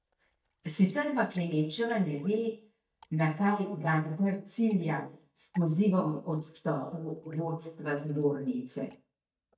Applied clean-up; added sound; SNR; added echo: neural mask model DeepFilterNet 3.